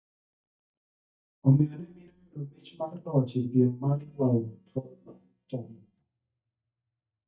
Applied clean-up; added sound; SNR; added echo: neural mask model DeepFilterNet 3.